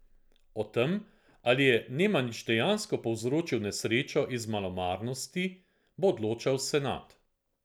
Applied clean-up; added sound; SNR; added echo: none; none; none; none.